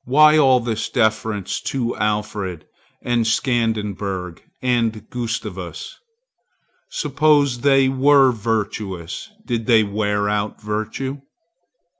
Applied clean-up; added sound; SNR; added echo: none; none; none; none.